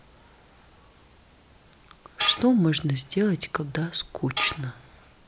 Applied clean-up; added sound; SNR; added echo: none; Tools; 7 dB; none.